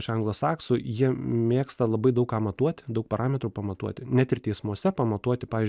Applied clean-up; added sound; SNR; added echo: none; none; none; none.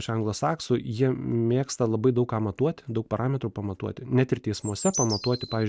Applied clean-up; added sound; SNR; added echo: none; Bird; 8 dB; none.